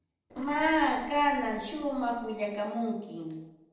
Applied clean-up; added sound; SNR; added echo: neural separator model SepFormer DNS4.